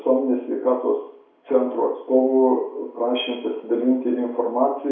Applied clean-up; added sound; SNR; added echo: none; none; none; reverberation time 0.6 s.